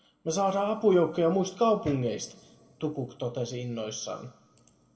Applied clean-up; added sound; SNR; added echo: none; none; none; reverberation time 1.3 s.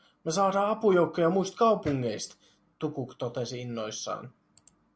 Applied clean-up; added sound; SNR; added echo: none; none; none; none.